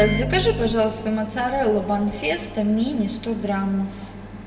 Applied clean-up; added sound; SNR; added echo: none; Microwave oven; 10 dB; reverberation time 1.4 s.